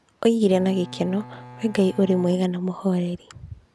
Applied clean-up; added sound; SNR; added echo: none; Bowed string instrument; 19 dB; none.